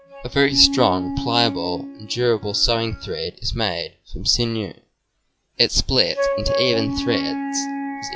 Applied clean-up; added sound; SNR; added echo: classical method log-MMSE.